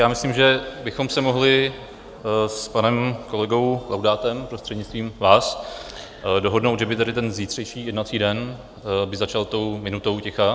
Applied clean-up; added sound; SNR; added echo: none; none; none; none.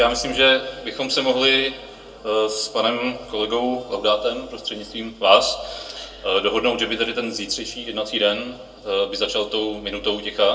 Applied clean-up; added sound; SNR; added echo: none; none; none; reverberation time 0.2 s.